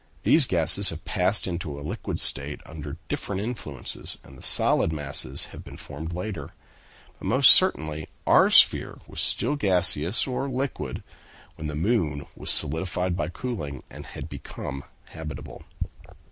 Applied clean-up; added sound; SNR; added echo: none; none; none; none.